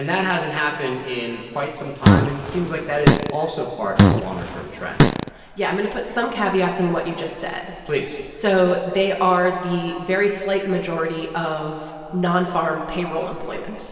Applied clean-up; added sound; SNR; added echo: none; Fart; -4 dB; reverberation time 2.5 s.